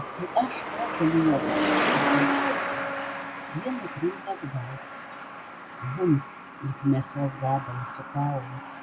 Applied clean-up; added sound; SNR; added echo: none; Truck; 1 dB; none.